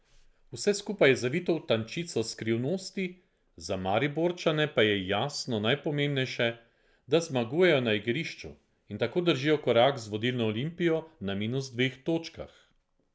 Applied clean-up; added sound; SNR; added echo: none; none; none; none.